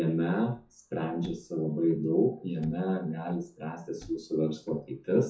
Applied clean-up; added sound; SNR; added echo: classical method WPE with log-MMSE.